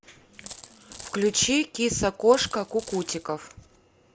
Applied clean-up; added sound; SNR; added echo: none; Coin (dropping); 18 dB; none.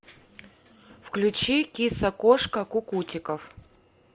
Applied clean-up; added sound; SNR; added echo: none; none; none; none.